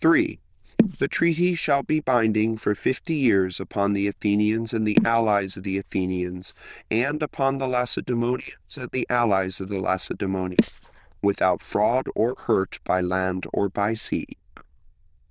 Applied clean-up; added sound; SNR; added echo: neural diffusion model UNIVERSE++.